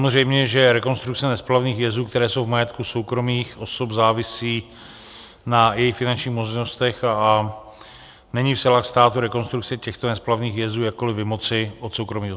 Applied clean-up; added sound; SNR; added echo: none; none; none; none.